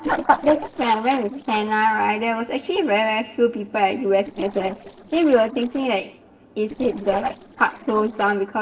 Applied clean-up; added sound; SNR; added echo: neural separator model SepFormer DNS4.